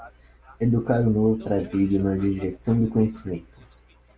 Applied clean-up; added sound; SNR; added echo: none; none; none; none.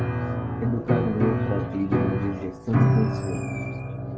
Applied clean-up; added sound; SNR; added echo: none; Piano; -3 dB; none.